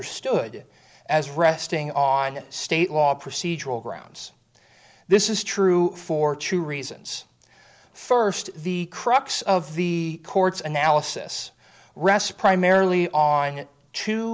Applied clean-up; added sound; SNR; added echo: none; none; none; none.